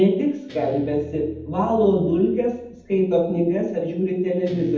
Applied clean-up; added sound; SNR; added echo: none; Guitar; 19 dB; reverberation time 0.8 s.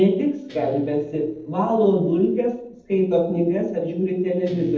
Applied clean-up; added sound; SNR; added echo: neural separator model SepFormer DNS4.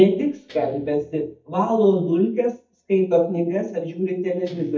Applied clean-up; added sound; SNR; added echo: neural mask model DeepFilterNet 3.